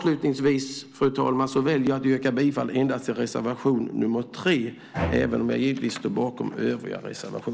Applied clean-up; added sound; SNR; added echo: none; Bowed string instrument; 9 dB; none.